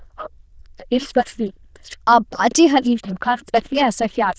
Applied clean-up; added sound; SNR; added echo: neural diffusion model UNIVERSE++.